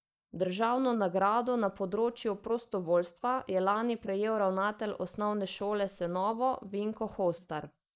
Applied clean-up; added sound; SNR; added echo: neural mask model Resemble Enhance denoiser.